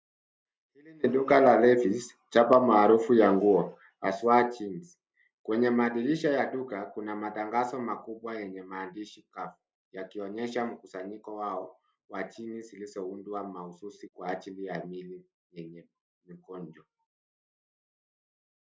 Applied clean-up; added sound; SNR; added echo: none; none; none; none.